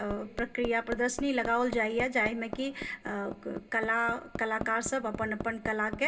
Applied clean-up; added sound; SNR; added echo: none; Hammer; 11 dB; reverberation time 0.2 s.